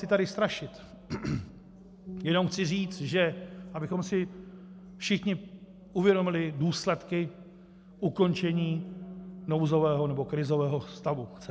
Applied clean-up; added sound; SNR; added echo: none; Bass guitar; 15 dB; none.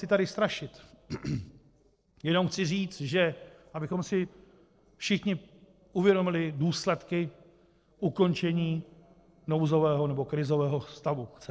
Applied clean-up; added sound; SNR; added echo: neural separator model SepFormer DNS4.